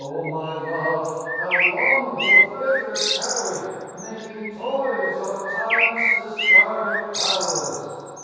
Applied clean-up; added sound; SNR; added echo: none; Bird; -4 dB; reverberation time 2.2 s.